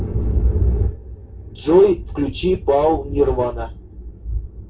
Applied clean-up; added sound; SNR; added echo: none; none; none; reverberation time 0.2 s.